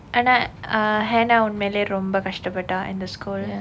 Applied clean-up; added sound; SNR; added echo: none; none; none; none.